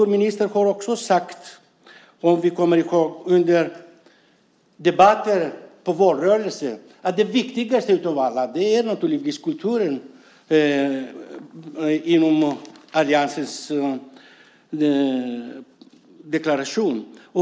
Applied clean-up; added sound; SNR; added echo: none; none; none; none.